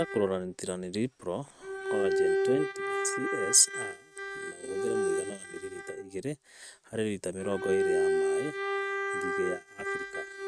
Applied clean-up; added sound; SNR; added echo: neural mask model RNNoise.